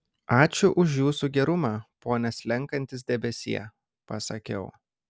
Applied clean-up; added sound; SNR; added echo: none; none; none; none.